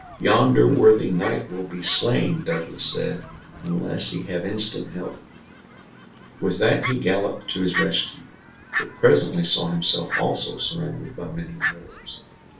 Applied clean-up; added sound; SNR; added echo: none; Fowl; 12 dB; reverberation time 0.3 s.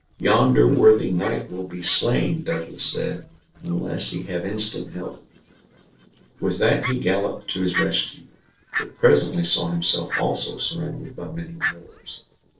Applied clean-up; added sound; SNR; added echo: neural separator model SepFormer DNS4.